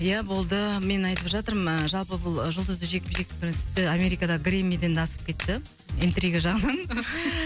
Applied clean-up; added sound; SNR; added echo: none; Camera; 10 dB; none.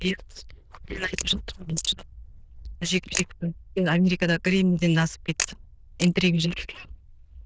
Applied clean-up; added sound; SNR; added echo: neural diffusion model UNIVERSE++.